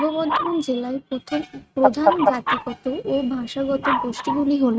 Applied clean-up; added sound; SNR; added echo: neural mask model RNNoise.